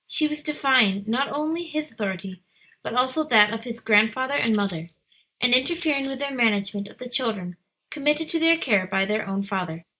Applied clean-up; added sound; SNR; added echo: neural mask model Resemble Enhance denoiser.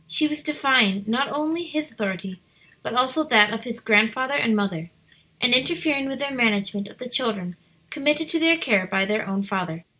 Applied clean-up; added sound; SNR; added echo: none; none; none; none.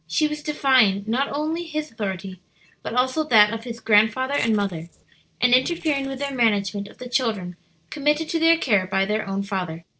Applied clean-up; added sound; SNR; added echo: neural separator model SepFormer DNS4.